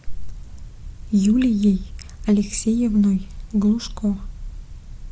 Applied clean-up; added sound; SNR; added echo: none; none; none; none.